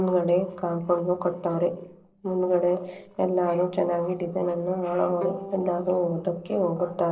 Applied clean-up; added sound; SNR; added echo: neural separator model SepFormer DNS4.